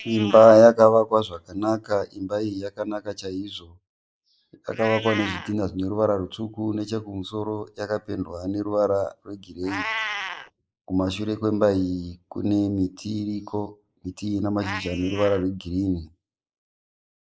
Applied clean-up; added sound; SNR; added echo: neural mask model Resemble Enhance denoiser.